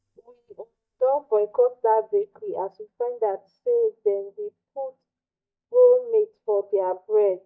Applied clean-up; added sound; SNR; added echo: neural mask model DeepFilterNet 3.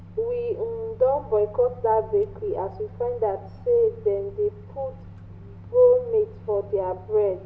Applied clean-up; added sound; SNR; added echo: none; Microwave oven; 17 dB; reverberation time 0.6 s.